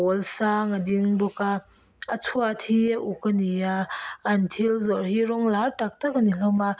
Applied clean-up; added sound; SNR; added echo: none; none; none; none.